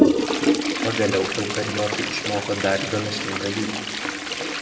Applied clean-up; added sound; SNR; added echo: none; Toilet flush; -3 dB; reverberation time 1.1 s.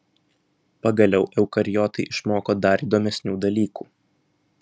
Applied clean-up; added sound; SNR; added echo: none; none; none; none.